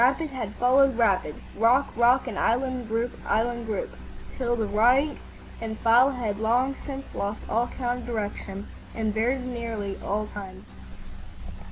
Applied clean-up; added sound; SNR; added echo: none; none; none; none.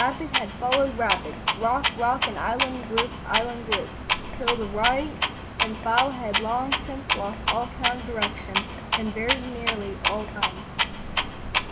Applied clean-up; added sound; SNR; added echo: none; Clock; 0 dB; none.